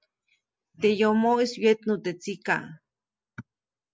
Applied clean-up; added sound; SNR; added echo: none; none; none; none.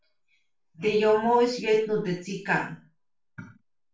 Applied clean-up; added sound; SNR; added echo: none; none; none; reverberation time 0.3 s.